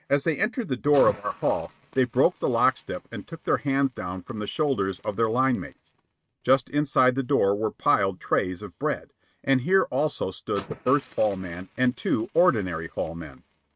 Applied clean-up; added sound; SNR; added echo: neural mask model RNNoise.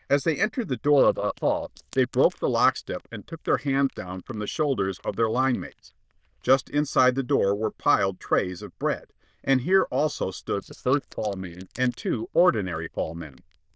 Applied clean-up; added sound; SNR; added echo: neural diffusion model UNIVERSE++.